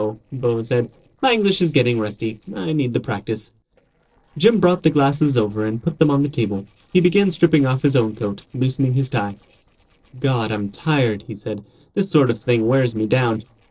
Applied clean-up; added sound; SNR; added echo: neural separator model SepFormer DNS4.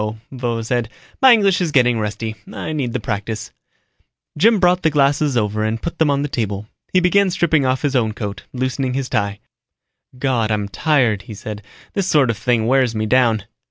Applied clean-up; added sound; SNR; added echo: none; none; none; none.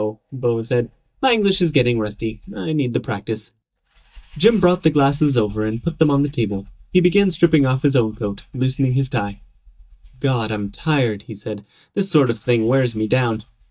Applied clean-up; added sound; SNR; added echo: neural mask model DeepFilterNet 3.